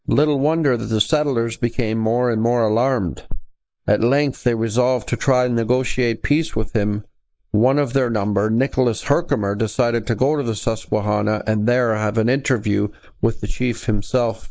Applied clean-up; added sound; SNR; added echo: neural mask model Resemble Enhance denoiser.